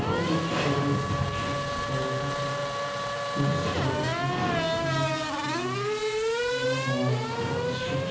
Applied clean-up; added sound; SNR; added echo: none; Race car, auto racing / Accelerating, revving, vroom; -1 dB; reverberation time 1.0 s.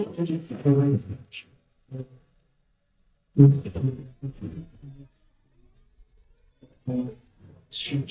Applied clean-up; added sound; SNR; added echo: neural mask model DeepFilterNet 3.